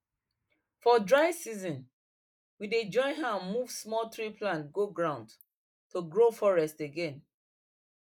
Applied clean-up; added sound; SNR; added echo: neural mask model Resemble Enhance denoiser.